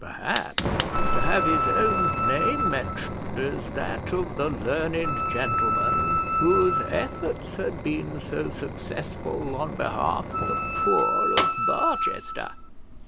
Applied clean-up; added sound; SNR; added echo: none; Fire + Wind instrument, woodwind instrument; -2 dB; none.